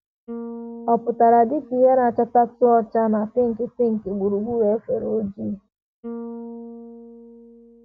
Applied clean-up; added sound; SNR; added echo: none; Bass guitar; 18 dB; none.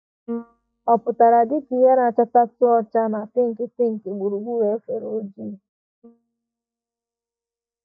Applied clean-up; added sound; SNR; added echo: neural mask model DeepFilterNet 3.